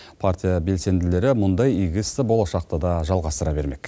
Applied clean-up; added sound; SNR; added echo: none; none; none; none.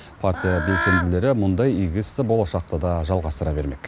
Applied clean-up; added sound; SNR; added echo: none; Bird / Fowl; 9 dB; none.